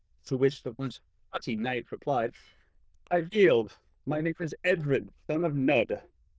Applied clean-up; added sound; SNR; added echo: neural diffusion model UNIVERSE++.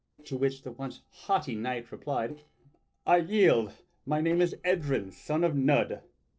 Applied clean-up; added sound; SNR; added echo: neural separator model SepFormer DNS4.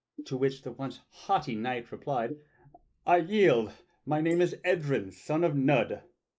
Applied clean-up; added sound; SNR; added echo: neural mask model Resemble Enhance denoiser.